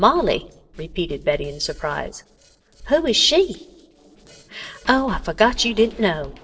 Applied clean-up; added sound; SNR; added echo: neural separator model SepFormer DNS4.